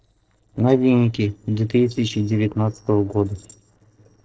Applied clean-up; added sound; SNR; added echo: neural separator model SepFormer DNS4.